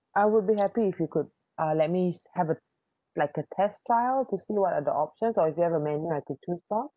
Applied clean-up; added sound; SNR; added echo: none; none; none; none.